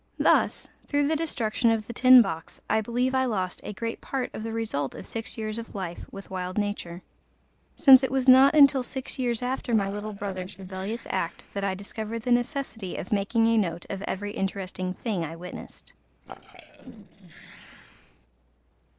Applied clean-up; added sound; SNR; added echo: neural separator model SepFormer DNS4.